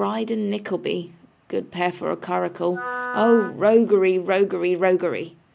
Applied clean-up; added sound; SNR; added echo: none; Wind instrument, woodwind instrument; 11 dB; none.